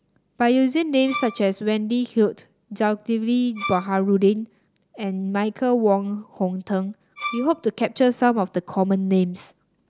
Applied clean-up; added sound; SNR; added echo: none; Bowed string instrument; 12 dB; none.